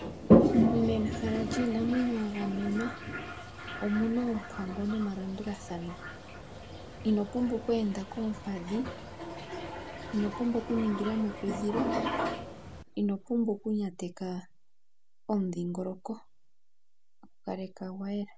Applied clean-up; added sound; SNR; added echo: none; Toilet flush; 1 dB; none.